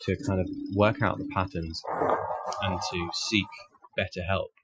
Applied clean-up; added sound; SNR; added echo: classical method Wiener filter.